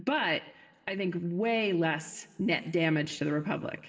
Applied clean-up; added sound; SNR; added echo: none; none; none; reverberation time 1.9 s.